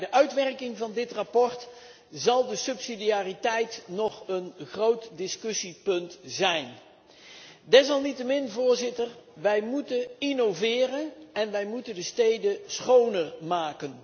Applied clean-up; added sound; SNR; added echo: none; none; none; none.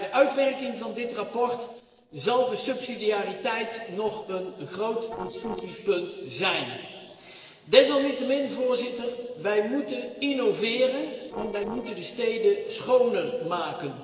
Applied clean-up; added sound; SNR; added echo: neural separator model SepFormer DNS4.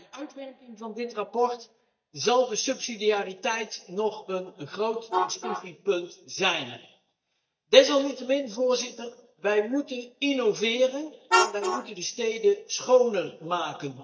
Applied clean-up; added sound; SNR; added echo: neural mask model DeepFilterNet 3.